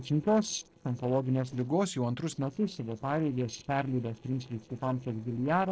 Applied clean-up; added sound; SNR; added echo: neural separator model SepFormer DNS4.